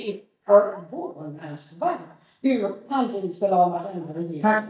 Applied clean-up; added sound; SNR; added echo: neural mask model DeepFilterNet 3.